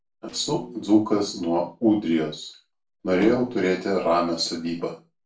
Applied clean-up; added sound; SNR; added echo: neural separator model SepFormer DNS4.